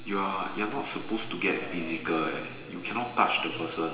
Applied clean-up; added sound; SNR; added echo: none; Burping, eructation; 15 dB; reverberation time 2.0 s.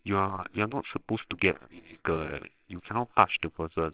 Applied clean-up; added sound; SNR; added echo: neural separator model SepFormer WHAMR!.